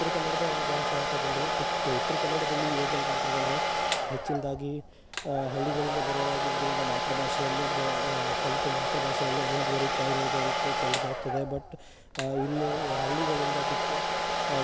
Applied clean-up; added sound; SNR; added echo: none; Domestic sounds, home sounds; -4 dB; none.